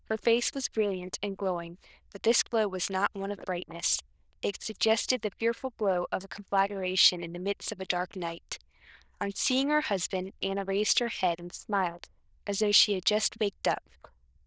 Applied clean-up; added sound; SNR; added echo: neural diffusion model UNIVERSE++.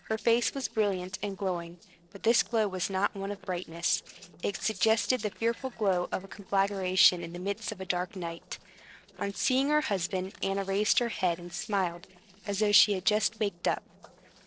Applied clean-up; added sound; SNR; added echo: neural separator model SepFormer DNS4.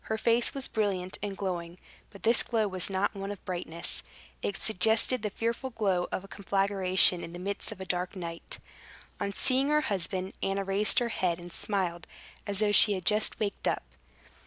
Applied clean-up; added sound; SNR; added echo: none; none; none; none.